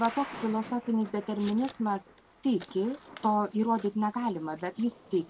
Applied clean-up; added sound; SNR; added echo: none; Scissors + Thunder / Rain; 17 dB; none.